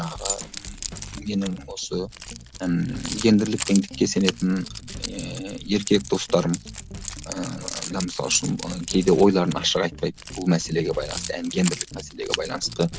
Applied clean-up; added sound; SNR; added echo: none; Keys jangling; 11 dB; none.